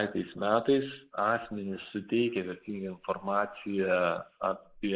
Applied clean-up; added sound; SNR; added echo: neural mask model Resemble Enhance denoiser.